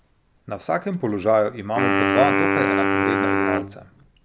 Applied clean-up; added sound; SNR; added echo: none; Wind instrument, woodwind instrument; -2 dB; none.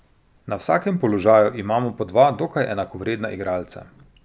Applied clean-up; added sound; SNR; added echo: none; none; none; none.